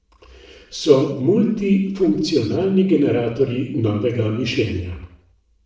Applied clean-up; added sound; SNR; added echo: none; none; none; reverberation time 0.7 s.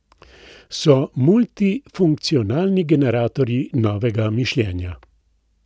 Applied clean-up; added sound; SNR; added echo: none; none; none; none.